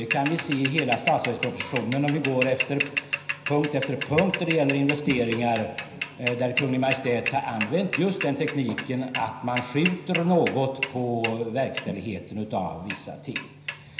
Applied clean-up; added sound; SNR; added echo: none; Mechanisms / Bicycle; 2 dB; reverberation time 0.9 s.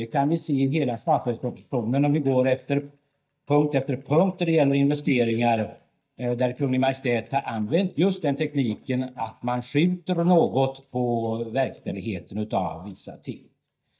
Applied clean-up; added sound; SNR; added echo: neural mask model DeepFilterNet 3.